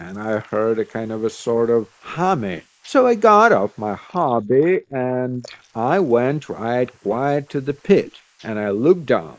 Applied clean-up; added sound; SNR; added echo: neural mask model Resemble Enhance denoiser.